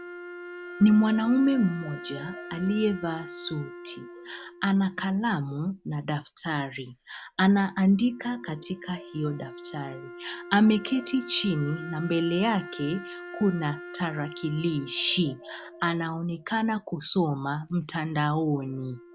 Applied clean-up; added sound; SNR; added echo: none; Wind instrument, woodwind instrument; 17 dB; none.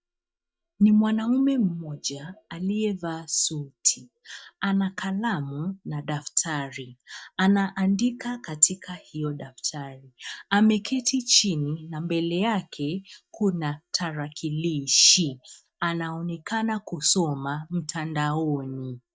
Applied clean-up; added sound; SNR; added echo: neural mask model DeepFilterNet 3.